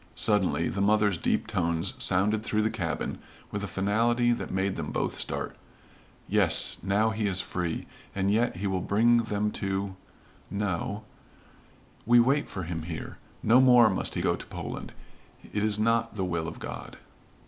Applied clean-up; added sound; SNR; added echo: none; none; none; none.